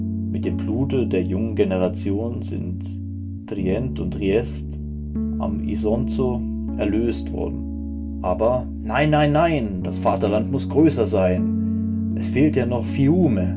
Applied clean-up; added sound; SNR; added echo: none; Piano; 3 dB; reverberation time 0.2 s.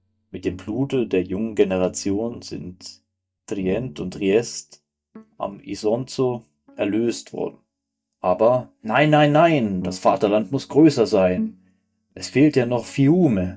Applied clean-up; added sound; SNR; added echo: neural mask model DeepFilterNet 3.